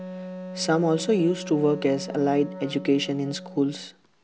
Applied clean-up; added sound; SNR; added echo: none; Wind instrument, woodwind instrument; 12 dB; none.